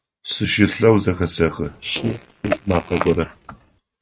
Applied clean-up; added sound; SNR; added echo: neural mask model RNNoise.